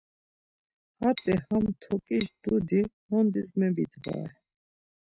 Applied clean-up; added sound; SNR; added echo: neural mask model RNNoise.